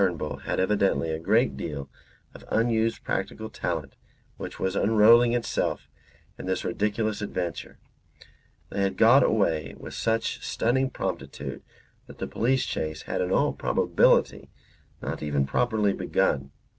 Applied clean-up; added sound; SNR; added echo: none; none; none; none.